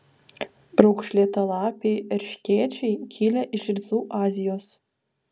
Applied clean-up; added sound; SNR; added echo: none; none; none; none.